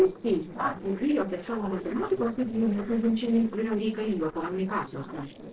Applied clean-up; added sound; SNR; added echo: neural separator model SepFormer DNS4.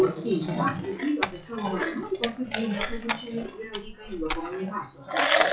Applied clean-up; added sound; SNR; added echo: classical method WPE with log-MMSE.